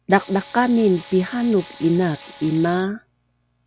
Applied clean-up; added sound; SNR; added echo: none; Tools; 19 dB; none.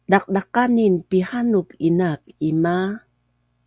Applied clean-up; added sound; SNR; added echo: none; none; none; none.